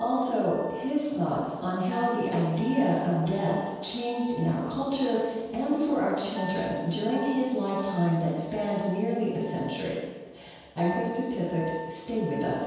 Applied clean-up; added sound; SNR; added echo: none; Wind instrument, woodwind instrument; 15 dB; reverberation time 1.2 s.